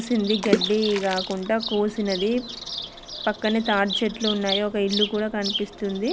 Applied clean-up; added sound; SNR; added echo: none; Water / Splash, splatter + Bird vocalization, bird call, bird song; 6 dB; none.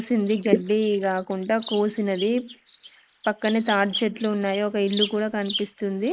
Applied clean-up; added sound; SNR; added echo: neural mask model Resemble Enhance denoiser.